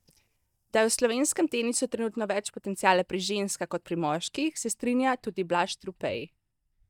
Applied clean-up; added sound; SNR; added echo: neural mask model DeepFilterNet 3.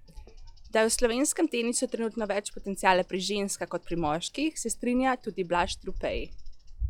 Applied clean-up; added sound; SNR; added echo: classical method log-MMSE.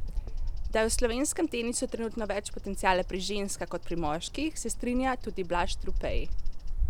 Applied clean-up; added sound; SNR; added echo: none; Bird vocalization, bird call, bird song; 0 dB; none.